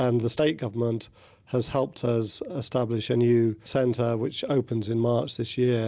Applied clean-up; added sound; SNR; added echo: none; none; none; none.